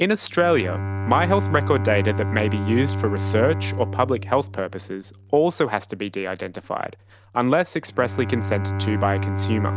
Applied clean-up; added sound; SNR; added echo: none; Bowed string instrument; 4 dB; none.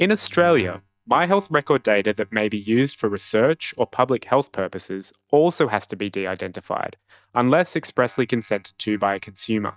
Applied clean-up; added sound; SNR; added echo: neural mask model DeepFilterNet 3.